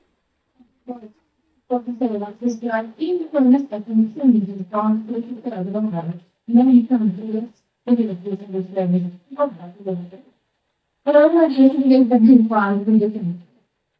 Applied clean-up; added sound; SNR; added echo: neural mask model DeepFilterNet 3.